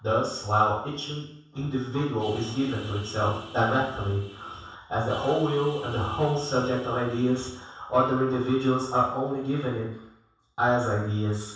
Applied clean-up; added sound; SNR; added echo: none; Vehicle horn, car horn, honking; 17 dB; reverberation time 0.7 s.